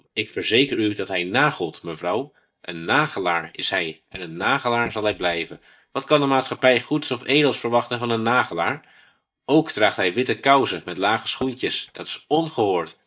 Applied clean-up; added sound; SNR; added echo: neural mask model DeepFilterNet 3.